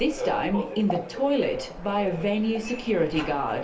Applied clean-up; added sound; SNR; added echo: none; Waves, surf; 14 dB; reverberation time 0.3 s.